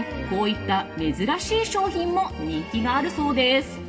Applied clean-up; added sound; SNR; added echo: none; none; none; reverberation time 1.6 s.